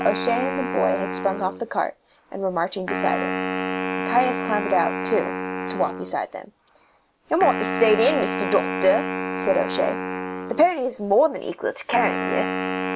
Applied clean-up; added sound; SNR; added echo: none; Wind instrument, woodwind instrument; 4 dB; none.